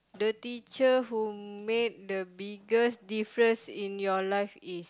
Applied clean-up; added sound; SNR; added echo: none; none; none; none.